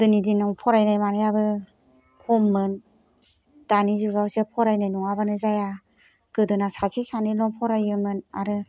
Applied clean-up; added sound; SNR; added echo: none; none; none; none.